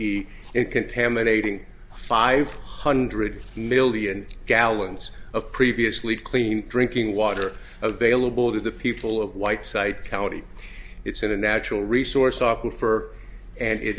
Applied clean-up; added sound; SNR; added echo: none; none; none; none.